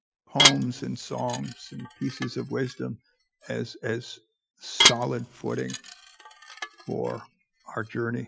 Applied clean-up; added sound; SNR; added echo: classical method Wiener filter.